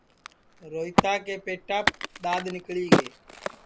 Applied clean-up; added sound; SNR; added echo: none; Crack; -4 dB; none.